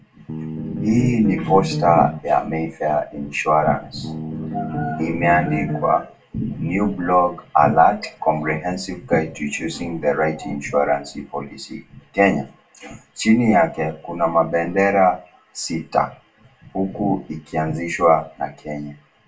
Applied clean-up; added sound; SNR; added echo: none; Bass guitar; 5 dB; reverberation time 0.2 s.